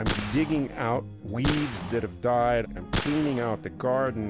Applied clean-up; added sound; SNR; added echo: none; Gunshot, gunfire; 7 dB; none.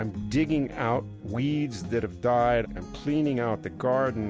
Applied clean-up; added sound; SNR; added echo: none; none; none; none.